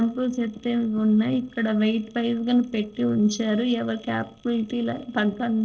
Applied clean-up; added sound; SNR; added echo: neural separator model SepFormer DNS4.